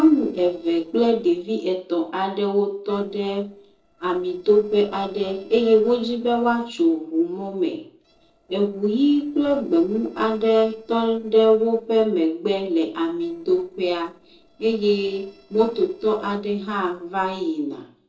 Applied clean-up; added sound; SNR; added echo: neural separator model SepFormer DNS4.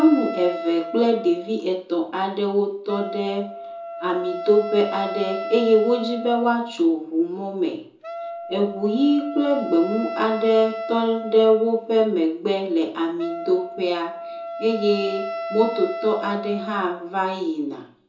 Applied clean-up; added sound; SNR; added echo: none; Wind instrument, woodwind instrument; 10 dB; reverberation time 0.6 s.